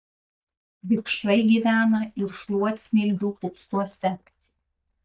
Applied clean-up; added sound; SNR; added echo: neural mask model DeepFilterNet 3.